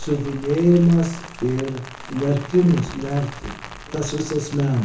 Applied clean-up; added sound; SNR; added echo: none; Rain; 16 dB; reverberation time 0.6 s.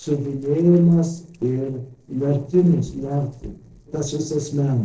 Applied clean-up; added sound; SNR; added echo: neural separator model SepFormer DNS4.